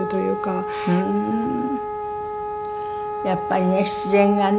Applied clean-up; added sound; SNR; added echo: none; Wind instrument, woodwind instrument; 4 dB; none.